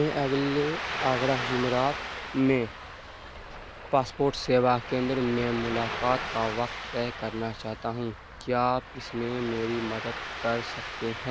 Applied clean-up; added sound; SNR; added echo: none; Ocean; 7 dB; none.